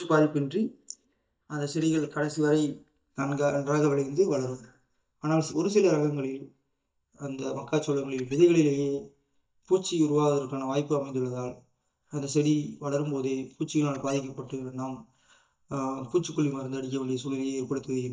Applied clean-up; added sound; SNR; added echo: neural mask model DeepFilterNet 3.